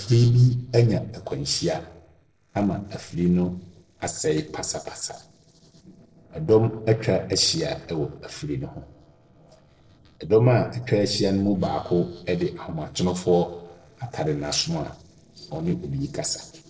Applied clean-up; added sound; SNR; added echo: neural separator model SepFormer DNS4.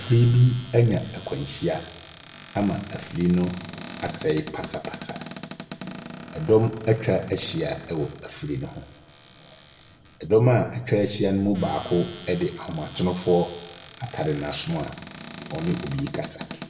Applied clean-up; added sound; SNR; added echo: none; Cupboard open or close; 12 dB; reverberation time 0.9 s.